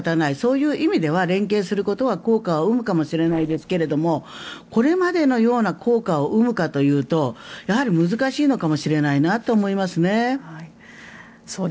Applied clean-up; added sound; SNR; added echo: neural separator model SepFormer DNS4.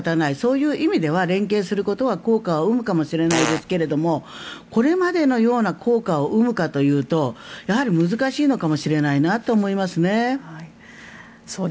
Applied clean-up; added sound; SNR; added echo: none; Fart; 6 dB; none.